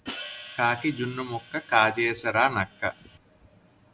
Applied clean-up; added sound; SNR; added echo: none; Hi-hat; 17 dB; none.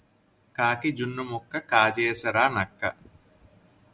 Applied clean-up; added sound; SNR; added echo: none; none; none; none.